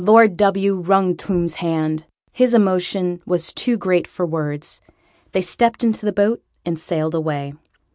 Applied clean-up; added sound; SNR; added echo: none; none; none; none.